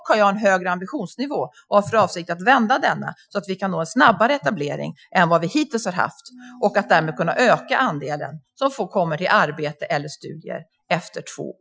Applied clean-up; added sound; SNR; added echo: classical method Wiener filter.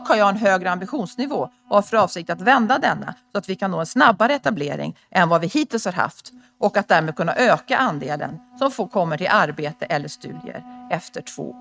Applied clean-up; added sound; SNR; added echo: neural mask model RNNoise.